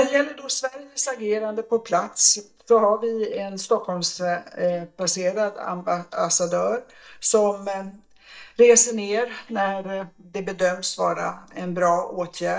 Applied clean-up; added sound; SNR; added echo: neural mask model DeepFilterNet 3.